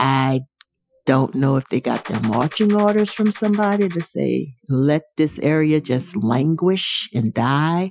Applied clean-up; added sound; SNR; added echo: classical method Wiener filter.